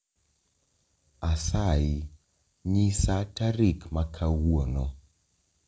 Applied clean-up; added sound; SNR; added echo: none; none; none; none.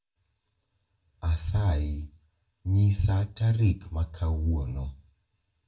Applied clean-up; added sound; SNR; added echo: none; none; none; reverberation time 0.2 s.